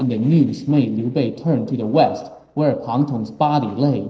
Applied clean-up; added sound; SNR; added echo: neural separator model SepFormer DNS4.